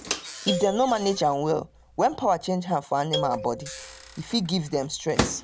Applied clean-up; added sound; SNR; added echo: none; Marimba, xylophone + Microwave oven; 8 dB; none.